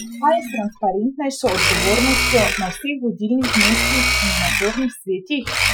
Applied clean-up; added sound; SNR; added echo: classical method Wiener filter.